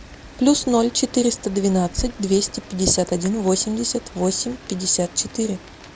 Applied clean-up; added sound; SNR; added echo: none; Rain + Train; 16 dB; none.